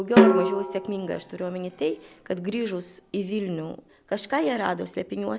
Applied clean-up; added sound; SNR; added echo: none; Snare drum; -4 dB; none.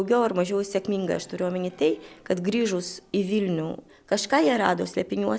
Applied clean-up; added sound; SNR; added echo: none; none; none; none.